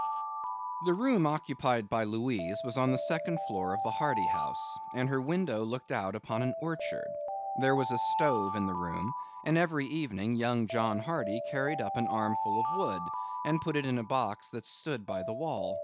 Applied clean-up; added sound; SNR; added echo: none; Alarm; 4 dB; none.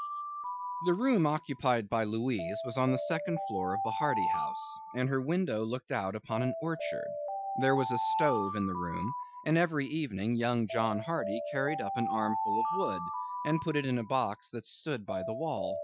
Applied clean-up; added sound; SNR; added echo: classical method Wiener filter.